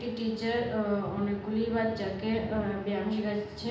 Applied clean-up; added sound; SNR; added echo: none; none; none; reverberation time 0.8 s.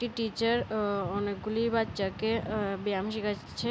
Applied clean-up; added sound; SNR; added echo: none; none; none; none.